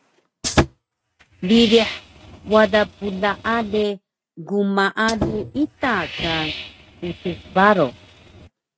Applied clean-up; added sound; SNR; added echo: neural mask model RNNoise.